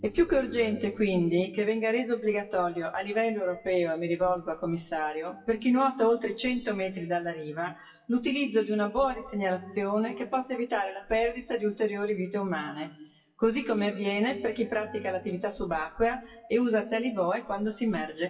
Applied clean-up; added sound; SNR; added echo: classical method WPE with log-MMSE.